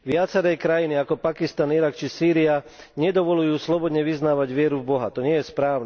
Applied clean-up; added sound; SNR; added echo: none; none; none; none.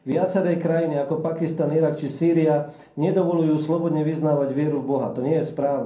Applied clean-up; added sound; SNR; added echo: none; none; none; reverberation time 0.6 s.